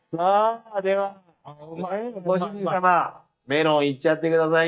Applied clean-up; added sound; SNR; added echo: neural mask model DeepFilterNet 3.